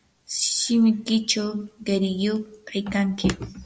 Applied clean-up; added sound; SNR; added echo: none; none; none; none.